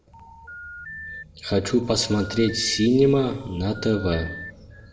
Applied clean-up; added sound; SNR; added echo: none; Telephone; 17 dB; reverberation time 1.0 s.